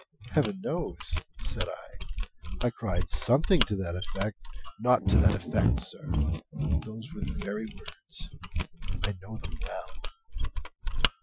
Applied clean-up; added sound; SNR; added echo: classical method Wiener filter.